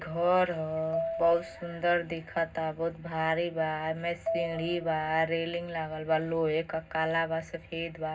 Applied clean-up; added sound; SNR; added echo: none; Marimba, xylophone; 10 dB; reverberation time 0.4 s.